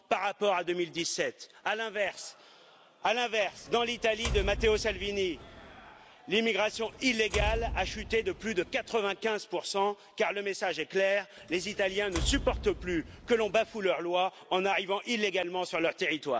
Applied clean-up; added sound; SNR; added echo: none; Door; 9 dB; none.